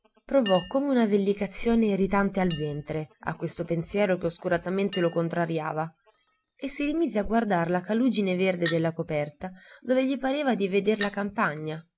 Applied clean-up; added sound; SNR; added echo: none; Chink, clink; 19 dB; none.